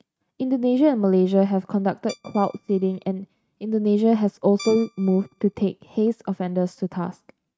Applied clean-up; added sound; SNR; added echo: neural mask model RNNoise.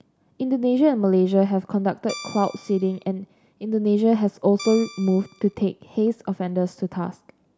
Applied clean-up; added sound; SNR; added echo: none; Guitar; 17 dB; none.